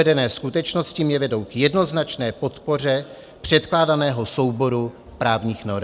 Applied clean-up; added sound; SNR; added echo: none; none; none; none.